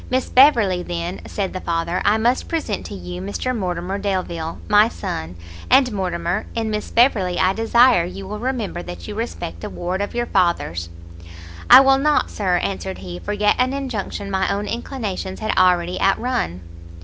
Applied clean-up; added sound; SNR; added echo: none; none; none; none.